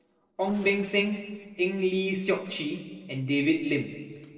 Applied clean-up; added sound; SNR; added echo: neural separator model SepFormer DNS4.